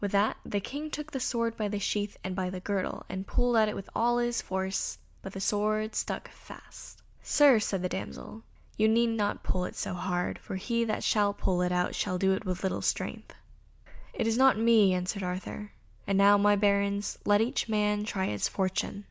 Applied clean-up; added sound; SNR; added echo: none; none; none; none.